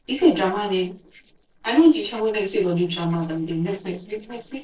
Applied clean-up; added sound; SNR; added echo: neural separator model SepFormer DNS4.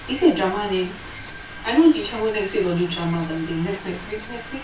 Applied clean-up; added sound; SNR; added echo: none; Mechanisms; 15 dB; reverberation time 0.3 s.